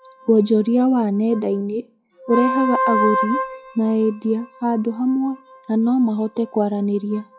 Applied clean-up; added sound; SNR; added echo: classical method log-MMSE.